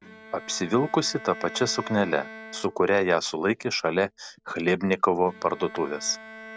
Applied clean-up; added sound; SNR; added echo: none; Bowed string instrument; 18 dB; none.